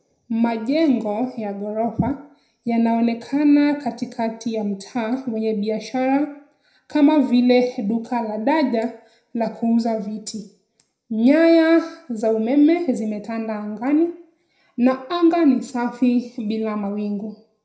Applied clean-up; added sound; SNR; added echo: none; none; none; reverberation time 0.4 s.